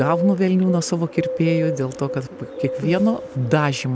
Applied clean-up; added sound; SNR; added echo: none; Bird; 8 dB; none.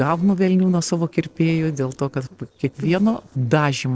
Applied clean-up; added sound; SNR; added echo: neural separator model SepFormer DNS4.